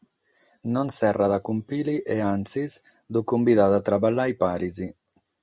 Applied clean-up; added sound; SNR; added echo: none; none; none; none.